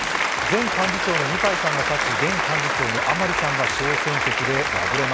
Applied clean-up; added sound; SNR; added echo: none; Applause; -4 dB; none.